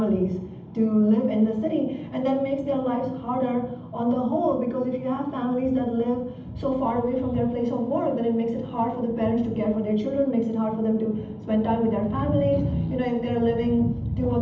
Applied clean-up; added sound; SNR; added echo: none; none; none; reverberation time 0.8 s.